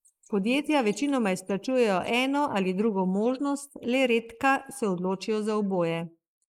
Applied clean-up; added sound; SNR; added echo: neural mask model Resemble Enhance denoiser.